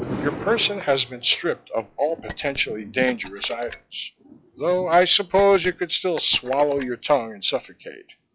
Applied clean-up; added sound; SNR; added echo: classical method log-MMSE.